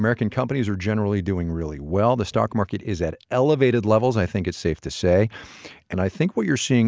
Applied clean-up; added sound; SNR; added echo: none; none; none; none.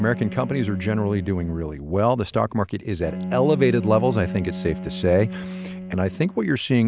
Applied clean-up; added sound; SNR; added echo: none; Bowed string instrument; 9 dB; none.